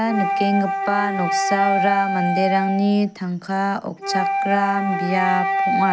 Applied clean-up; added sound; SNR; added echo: none; Wind instrument, woodwind instrument; 1 dB; none.